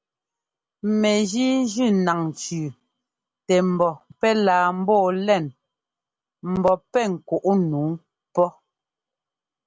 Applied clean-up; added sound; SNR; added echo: none; none; none; none.